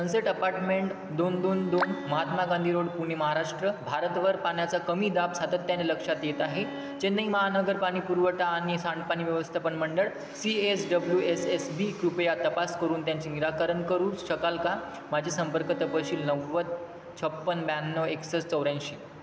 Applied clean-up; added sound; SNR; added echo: none; Bowed string instrument; 16 dB; none.